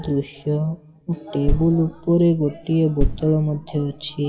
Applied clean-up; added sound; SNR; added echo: none; Bass drum; 3 dB; reverberation time 2.1 s.